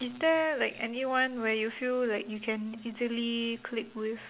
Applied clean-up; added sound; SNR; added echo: none; none; none; none.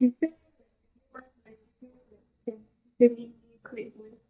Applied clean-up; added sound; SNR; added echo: neural mask model DeepFilterNet 3.